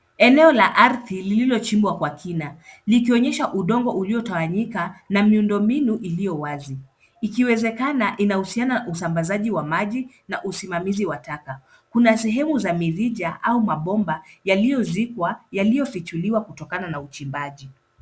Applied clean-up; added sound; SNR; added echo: none; none; none; none.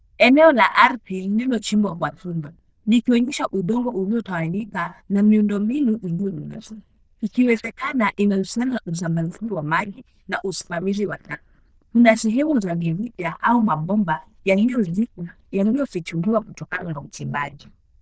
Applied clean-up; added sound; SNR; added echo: neural diffusion model UNIVERSE++.